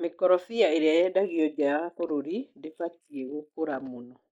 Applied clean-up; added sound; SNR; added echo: neural mask model Resemble Enhance denoiser.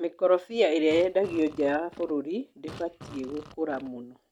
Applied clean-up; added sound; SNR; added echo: none; Fart; 19 dB; none.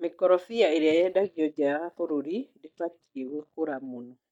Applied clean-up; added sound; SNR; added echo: neural mask model DeepFilterNet 3.